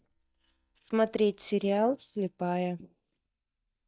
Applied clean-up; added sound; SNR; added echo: neural mask model DeepFilterNet 3.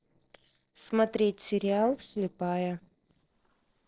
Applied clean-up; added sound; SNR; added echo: neural separator model SepFormer DNS4.